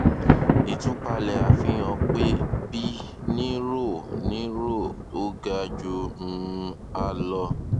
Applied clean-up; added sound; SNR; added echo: none; Thunder; -5 dB; none.